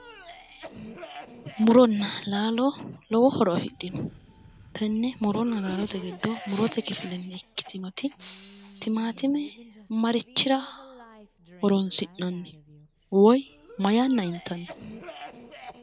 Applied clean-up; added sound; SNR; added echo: none; Cough + Shatter; 19 dB; none.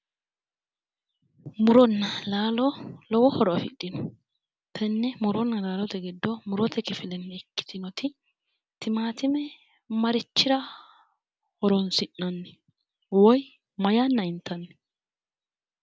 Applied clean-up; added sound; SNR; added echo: none; none; none; none.